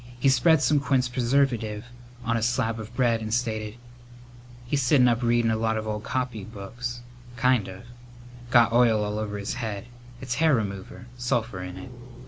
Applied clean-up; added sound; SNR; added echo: none; none; none; none.